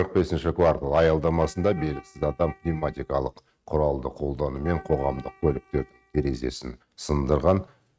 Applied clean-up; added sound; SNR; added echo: neural mask model RNNoise.